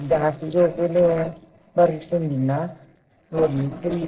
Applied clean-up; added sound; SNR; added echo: neural separator model SepFormer DNS4.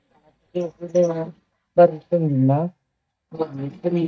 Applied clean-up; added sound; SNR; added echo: neural mask model DeepFilterNet 3.